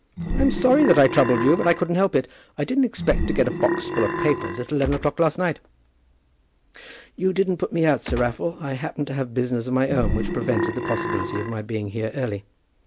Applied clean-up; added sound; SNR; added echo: none; Gunshot, gunfire + Burping, eructation; 3 dB; none.